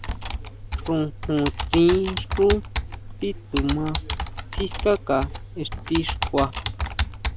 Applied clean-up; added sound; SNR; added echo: none; Computer keyboard; 4 dB; none.